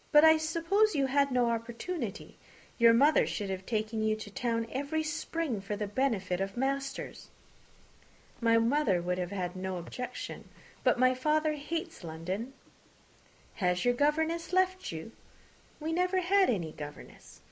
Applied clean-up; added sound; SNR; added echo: neural mask model Resemble Enhance denoiser.